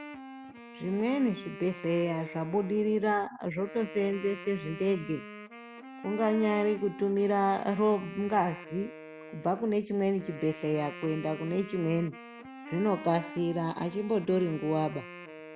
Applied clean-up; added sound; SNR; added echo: none; Wind instrument, woodwind instrument; 14 dB; none.